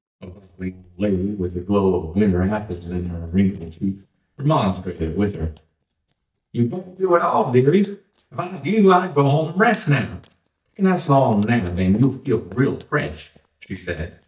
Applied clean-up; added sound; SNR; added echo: neural mask model DeepFilterNet 3.